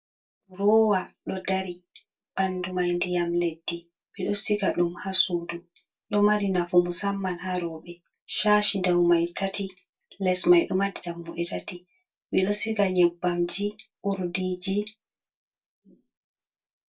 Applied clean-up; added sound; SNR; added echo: neural mask model DeepFilterNet 3.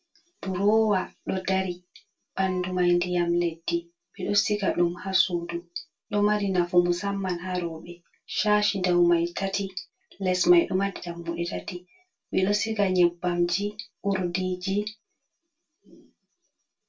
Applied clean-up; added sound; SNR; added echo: none; Wind instrument, woodwind instrument; 19 dB; reverberation time 0.2 s.